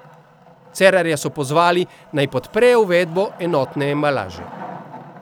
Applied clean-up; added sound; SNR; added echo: none; Wood; 19 dB; none.